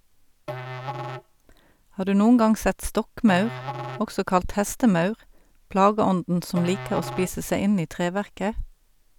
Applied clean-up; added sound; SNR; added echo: none; Musical instrument; 14 dB; none.